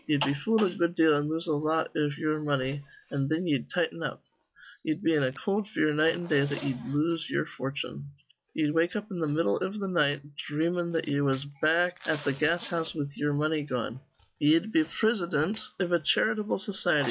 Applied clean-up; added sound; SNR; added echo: classical method log-MMSE.